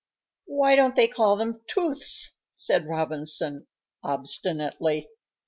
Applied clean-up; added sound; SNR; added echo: none; none; none; none.